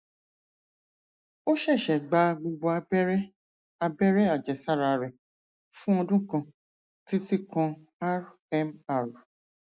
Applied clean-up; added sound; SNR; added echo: neural mask model Resemble Enhance denoiser.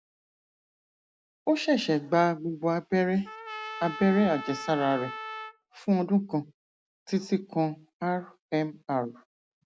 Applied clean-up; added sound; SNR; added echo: none; Trumpet; 11 dB; none.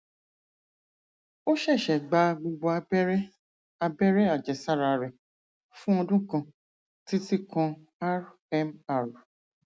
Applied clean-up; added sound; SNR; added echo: none; none; none; none.